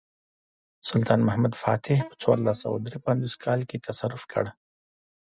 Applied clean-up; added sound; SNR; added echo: neural mask model DeepFilterNet 3.